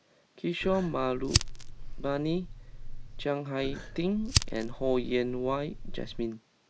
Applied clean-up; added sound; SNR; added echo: none; Fire; 2 dB; none.